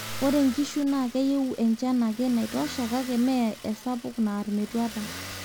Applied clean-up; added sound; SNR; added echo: none; Motor vehicle (road); 14 dB; none.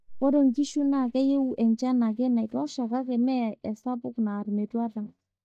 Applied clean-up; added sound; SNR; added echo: neural mask model DeepFilterNet 3.